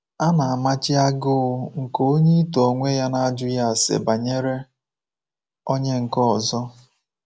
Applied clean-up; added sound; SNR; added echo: none; none; none; none.